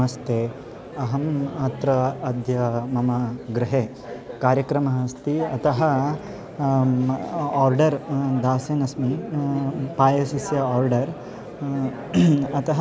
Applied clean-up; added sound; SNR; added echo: none; Crowd; 18 dB; none.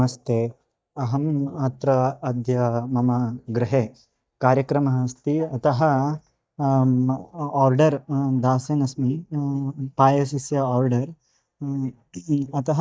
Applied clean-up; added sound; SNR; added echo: neural mask model DeepFilterNet 3.